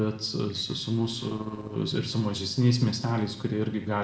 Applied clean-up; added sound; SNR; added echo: neural separator model SepFormer DNS4.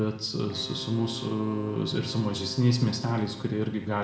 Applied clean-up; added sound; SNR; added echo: none; Wind instrument, woodwind instrument; 16 dB; reverberation time 0.5 s.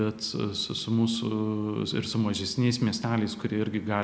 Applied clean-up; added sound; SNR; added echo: none; none; none; none.